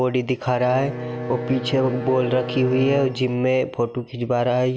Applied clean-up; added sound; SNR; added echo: none; Bowed string instrument; 10 dB; none.